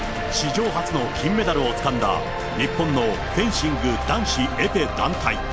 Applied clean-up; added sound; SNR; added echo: none; none; none; none.